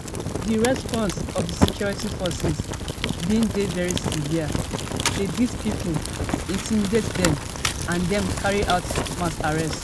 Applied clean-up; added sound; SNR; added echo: none; Fire; 1 dB; none.